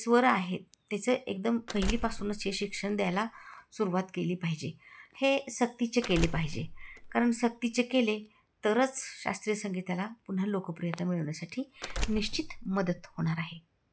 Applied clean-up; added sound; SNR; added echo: none; Door; 6 dB; none.